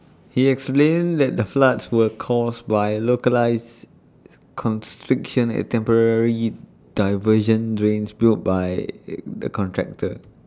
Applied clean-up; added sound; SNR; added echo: none; none; none; none.